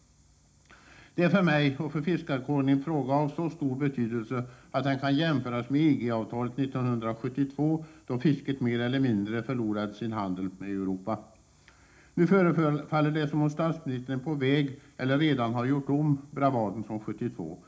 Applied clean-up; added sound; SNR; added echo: none; none; none; reverberation time 0.4 s.